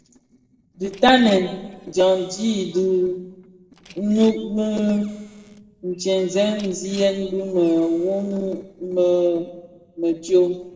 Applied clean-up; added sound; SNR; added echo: neural separator model SepFormer DNS4.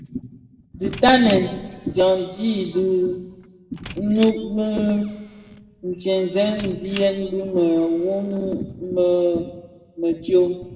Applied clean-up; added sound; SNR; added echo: none; Squeak; 17 dB; reverberation time 1.3 s.